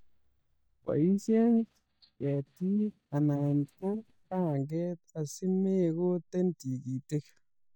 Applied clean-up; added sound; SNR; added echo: neural mask model DeepFilterNet 3.